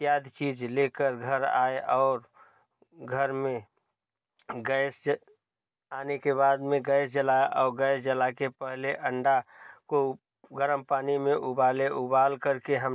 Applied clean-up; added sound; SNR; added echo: none; none; none; none.